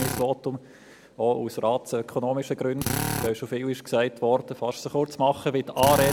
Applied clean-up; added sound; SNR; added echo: none; Drill; 8 dB; none.